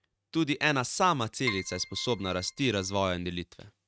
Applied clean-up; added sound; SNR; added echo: neural mask model RNNoise.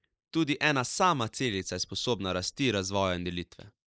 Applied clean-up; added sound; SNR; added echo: neural mask model Resemble Enhance denoiser.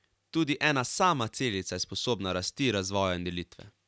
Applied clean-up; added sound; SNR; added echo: none; none; none; none.